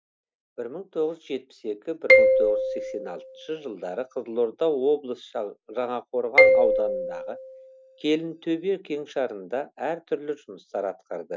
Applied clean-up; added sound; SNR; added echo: none; Marimba, xylophone; -5 dB; none.